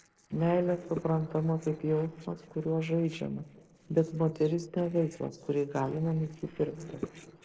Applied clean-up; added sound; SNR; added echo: neural separator model SepFormer DNS4.